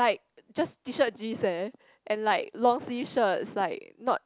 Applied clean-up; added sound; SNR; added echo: none; none; none; none.